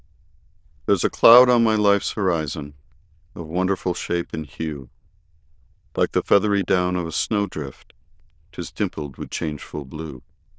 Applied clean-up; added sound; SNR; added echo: neural diffusion model UNIVERSE++.